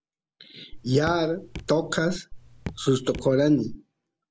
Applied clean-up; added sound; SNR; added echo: none; Raindrop / Drip; 13 dB; none.